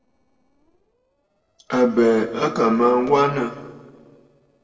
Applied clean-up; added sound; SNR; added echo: neural separator model SepFormer DNS4.